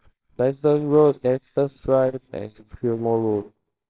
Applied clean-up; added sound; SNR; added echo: neural separator model SepFormer WHAMR!.